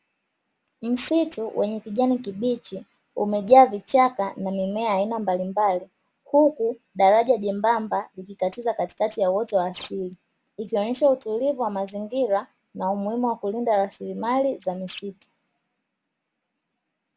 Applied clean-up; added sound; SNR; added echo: none; none; none; none.